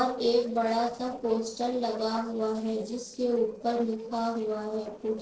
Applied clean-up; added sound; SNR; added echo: neural separator model SepFormer DNS4.